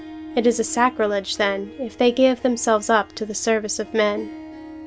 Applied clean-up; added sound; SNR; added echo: none; Harp; 17 dB; none.